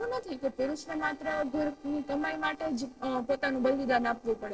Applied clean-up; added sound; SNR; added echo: neural separator model SepFormer DNS4.